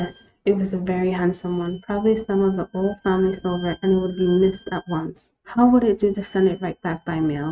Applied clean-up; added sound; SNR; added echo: neural mask model RNNoise.